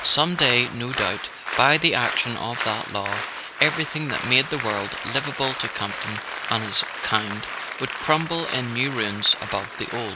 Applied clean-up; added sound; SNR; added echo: none; Applause; 6 dB; none.